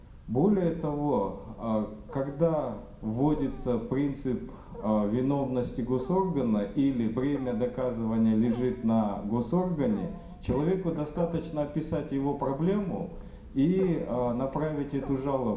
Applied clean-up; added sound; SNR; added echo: none; Wild animals; 17 dB; reverberation time 0.5 s.